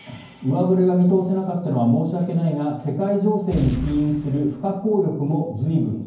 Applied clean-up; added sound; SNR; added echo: none; Boom; 10 dB; reverberation time 0.9 s.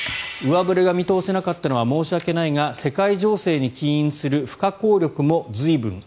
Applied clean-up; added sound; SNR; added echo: none; none; none; none.